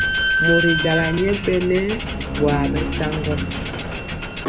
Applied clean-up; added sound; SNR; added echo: none; Squeak / Slam; 0 dB; none.